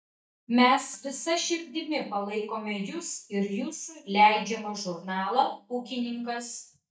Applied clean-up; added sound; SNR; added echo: neural mask model DeepFilterNet 3.